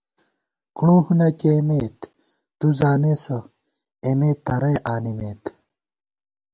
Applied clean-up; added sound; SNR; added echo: none; none; none; none.